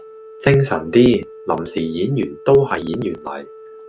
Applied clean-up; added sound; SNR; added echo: none; Organ; 19 dB; none.